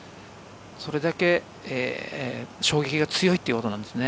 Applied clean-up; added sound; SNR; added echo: none; none; none; none.